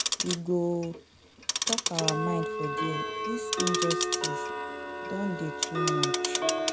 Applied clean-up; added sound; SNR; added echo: none; Tick-tock; -3 dB; none.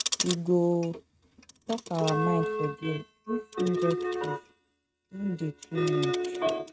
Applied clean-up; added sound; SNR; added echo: neural mask model RNNoise.